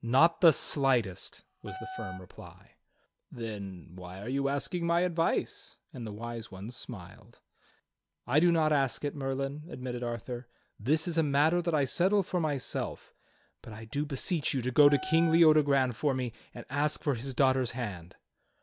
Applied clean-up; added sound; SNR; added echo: none; Wind instrument, woodwind instrument; 12 dB; none.